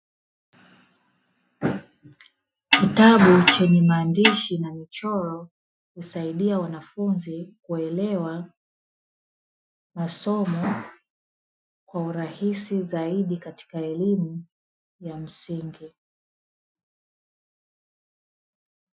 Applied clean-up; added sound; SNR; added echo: classical method Wiener filter.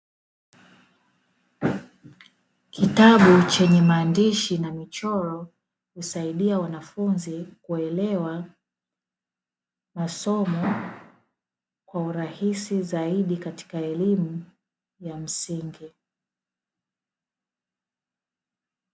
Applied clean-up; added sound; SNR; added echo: none; none; none; none.